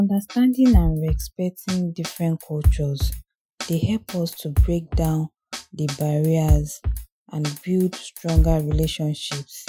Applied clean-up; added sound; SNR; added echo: classical method Wiener filter.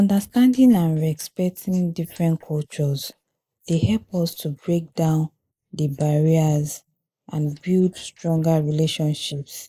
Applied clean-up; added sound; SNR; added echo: neural mask model Resemble Enhance denoiser.